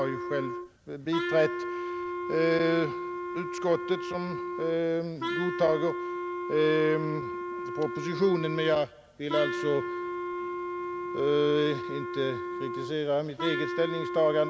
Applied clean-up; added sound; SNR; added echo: none; Wind instrument, woodwind instrument; 5 dB; none.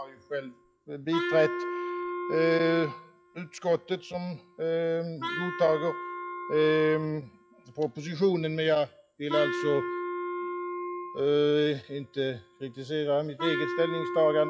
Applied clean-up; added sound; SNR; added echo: classical method log-MMSE.